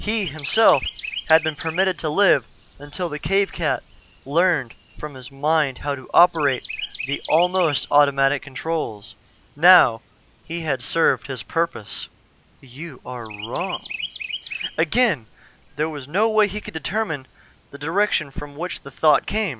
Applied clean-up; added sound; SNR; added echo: none; Chirp, tweet; 14 dB; none.